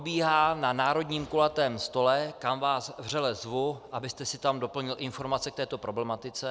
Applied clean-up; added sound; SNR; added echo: none; none; none; none.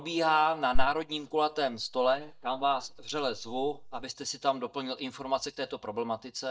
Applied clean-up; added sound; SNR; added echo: neural mask model DeepFilterNet 3.